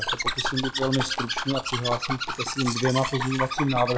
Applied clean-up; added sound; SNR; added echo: classical method log-MMSE.